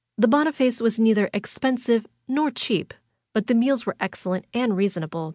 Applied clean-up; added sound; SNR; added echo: none; none; none; none.